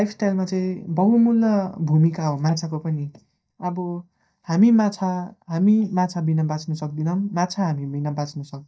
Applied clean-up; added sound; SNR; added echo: neural mask model DeepFilterNet 3.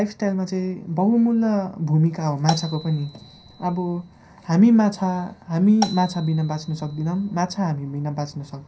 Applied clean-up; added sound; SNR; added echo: none; Marimba, xylophone; 13 dB; reverberation time 0.3 s.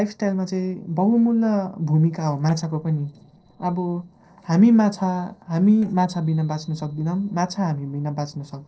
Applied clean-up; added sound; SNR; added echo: neural separator model SepFormer DNS4.